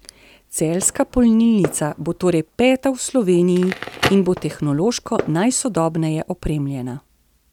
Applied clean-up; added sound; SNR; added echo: none; Crackle + Fireworks; 13 dB; none.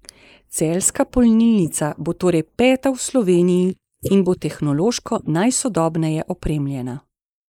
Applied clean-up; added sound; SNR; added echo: neural mask model Resemble Enhance denoiser.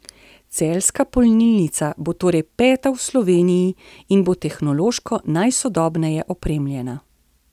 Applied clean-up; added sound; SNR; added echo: none; none; none; none.